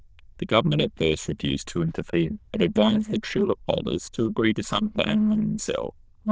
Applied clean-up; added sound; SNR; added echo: neural diffusion model UNIVERSE++.